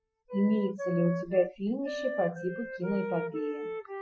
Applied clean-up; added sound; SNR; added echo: classical method Wiener filter.